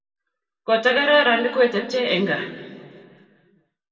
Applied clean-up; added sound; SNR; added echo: none; none; none; reverberation time 1.8 s.